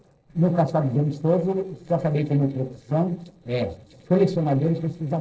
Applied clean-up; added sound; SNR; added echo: neural separator model SepFormer DNS4.